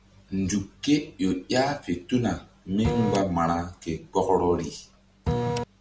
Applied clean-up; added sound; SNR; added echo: none; Printer; -1 dB; none.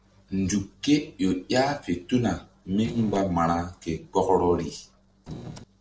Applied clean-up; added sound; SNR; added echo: neural separator model SepFormer DNS4.